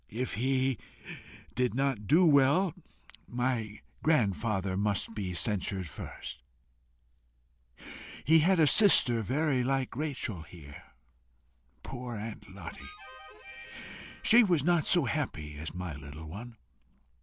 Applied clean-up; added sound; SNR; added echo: none; Harmonica; 20 dB; none.